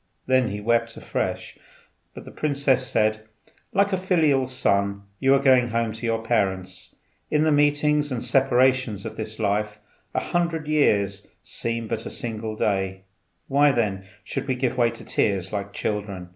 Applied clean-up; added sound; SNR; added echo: none; none; none; none.